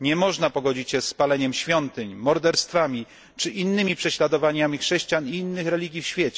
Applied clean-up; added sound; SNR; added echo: none; none; none; none.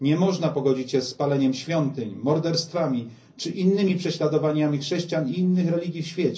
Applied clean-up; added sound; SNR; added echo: none; none; none; reverberation time 0.5 s.